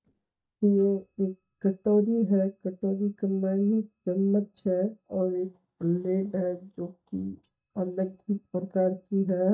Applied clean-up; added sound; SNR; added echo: neural mask model DeepFilterNet 3.